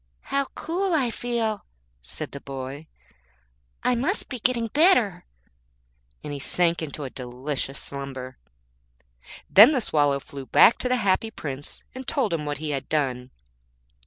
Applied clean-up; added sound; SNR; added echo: none; none; none; none.